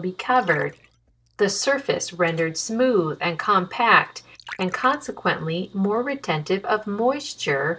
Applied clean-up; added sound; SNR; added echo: neural separator model SepFormer DNS4.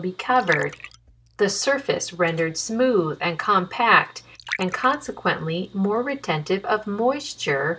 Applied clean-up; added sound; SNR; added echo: none; Liquid; 18 dB; none.